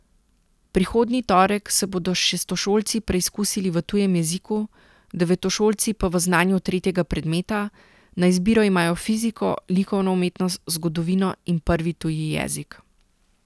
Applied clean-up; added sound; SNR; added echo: none; none; none; none.